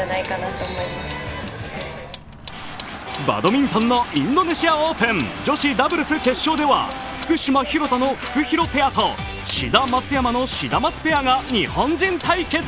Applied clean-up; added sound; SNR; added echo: none; Vehicle; 18 dB; none.